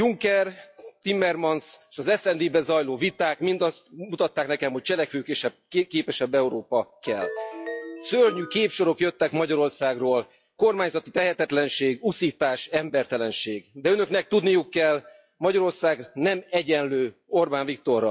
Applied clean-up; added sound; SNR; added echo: classical method log-MMSE.